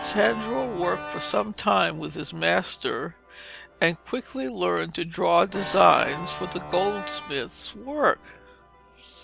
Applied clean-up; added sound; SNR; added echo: none; Organ; 13 dB; none.